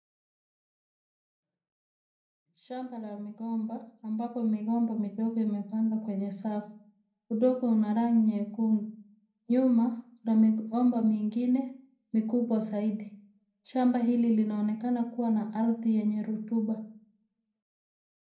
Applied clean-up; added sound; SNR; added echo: none; none; none; reverberation time 0.6 s.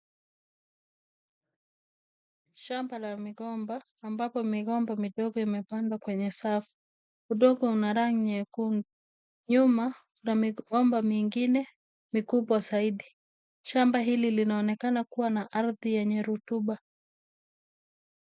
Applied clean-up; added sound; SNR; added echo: none; none; none; none.